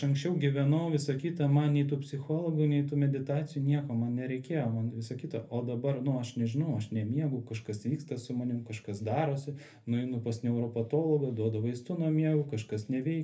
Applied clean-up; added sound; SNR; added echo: none; none; none; reverberation time 0.3 s.